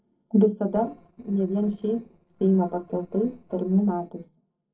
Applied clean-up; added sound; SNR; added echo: neural separator model SepFormer DNS4.